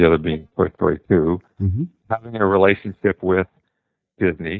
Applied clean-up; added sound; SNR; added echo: neural mask model DeepFilterNet 3.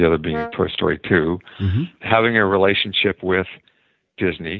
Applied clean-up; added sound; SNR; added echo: none; Brass instrument; 15 dB; none.